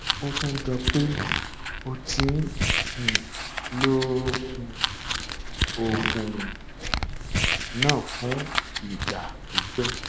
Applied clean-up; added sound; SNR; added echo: none; Crumpling, crinkling; -1 dB; none.